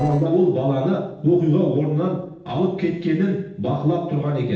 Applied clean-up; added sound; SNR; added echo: neural separator model SepFormer DNS4.